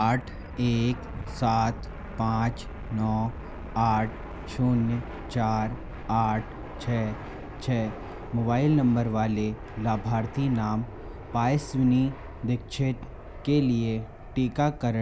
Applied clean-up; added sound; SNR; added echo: none; Fixed-wing aircraft, airplane; 11 dB; none.